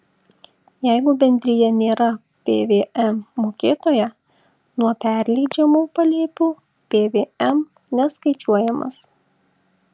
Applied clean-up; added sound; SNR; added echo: none; none; none; none.